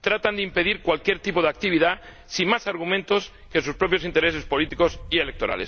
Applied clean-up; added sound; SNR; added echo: none; Wind; 19 dB; none.